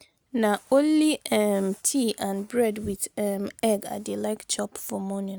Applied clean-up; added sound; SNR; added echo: none; none; none; none.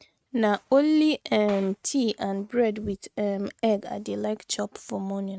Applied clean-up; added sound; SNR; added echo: neural mask model RNNoise.